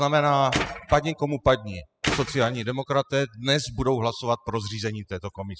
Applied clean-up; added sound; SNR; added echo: classical method spectral subtraction.